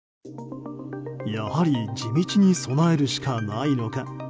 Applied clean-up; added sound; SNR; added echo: none; none; none; none.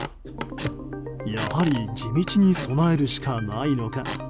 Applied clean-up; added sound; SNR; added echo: none; Squeak / Wood; 11 dB; none.